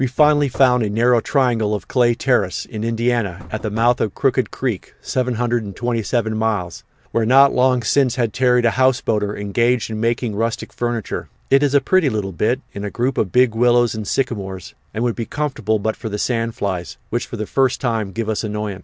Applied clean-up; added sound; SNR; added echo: none; Knock / Wood; 19 dB; none.